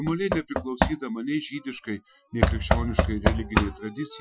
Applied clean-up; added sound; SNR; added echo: classical method Wiener filter.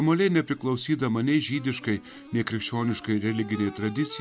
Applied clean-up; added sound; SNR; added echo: none; none; none; none.